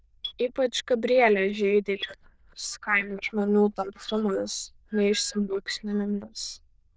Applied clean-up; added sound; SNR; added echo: neural diffusion model UNIVERSE++.